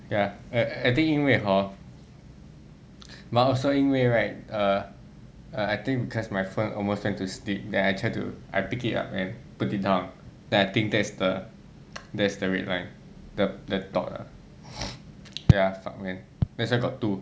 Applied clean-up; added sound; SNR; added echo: none; none; none; none.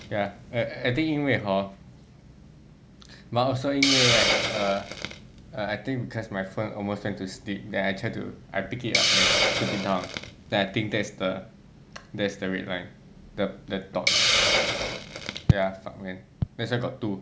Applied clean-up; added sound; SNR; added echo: none; Hiss; 1 dB; none.